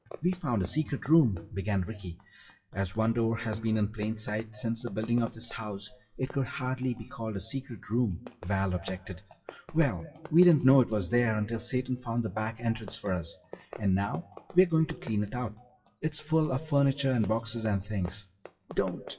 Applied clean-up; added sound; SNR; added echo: classical method WPE with log-MMSE.